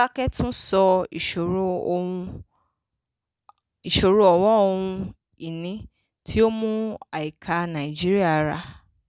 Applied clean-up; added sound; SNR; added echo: none; none; none; none.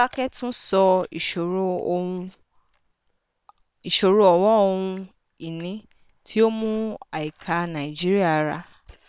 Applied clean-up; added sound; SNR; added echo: neural separator model SepFormer WHAM!.